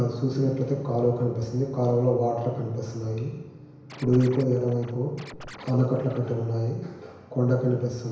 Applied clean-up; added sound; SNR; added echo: none; Scratching (performance technique); 18 dB; reverberation time 1.0 s.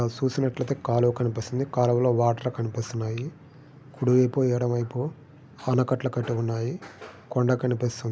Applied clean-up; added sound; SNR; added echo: none; none; none; none.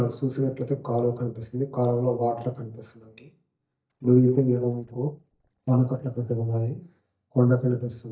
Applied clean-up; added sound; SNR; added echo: neural mask model DeepFilterNet 3.